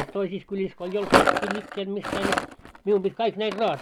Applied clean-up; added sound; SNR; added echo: none; Rattle; 0 dB; none.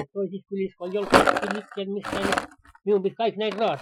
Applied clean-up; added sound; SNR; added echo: classical method Wiener filter.